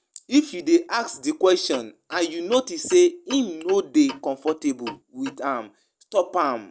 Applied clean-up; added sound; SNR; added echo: none; Clock; 18 dB; none.